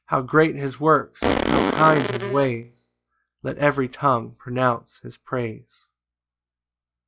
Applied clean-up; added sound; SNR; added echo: classical method log-MMSE.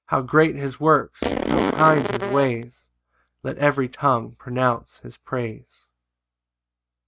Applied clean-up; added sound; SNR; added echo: neural mask model RNNoise.